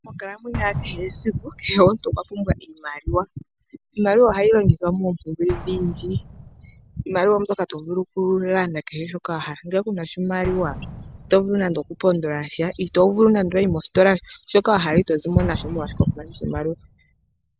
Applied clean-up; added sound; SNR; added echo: none; Explosion; 18 dB; none.